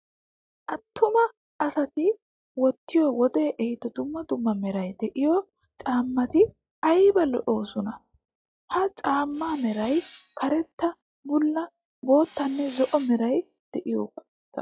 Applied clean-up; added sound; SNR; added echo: classical method log-MMSE.